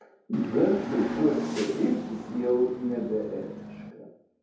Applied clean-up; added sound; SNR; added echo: none; Hiss / Bus / Engine; 8 dB; reverberation time 0.7 s.